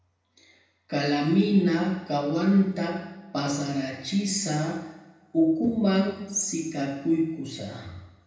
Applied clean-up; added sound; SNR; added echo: none; none; none; reverberation time 0.9 s.